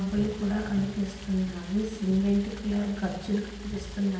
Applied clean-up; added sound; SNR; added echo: none; Stream; 20 dB; reverberation time 0.8 s.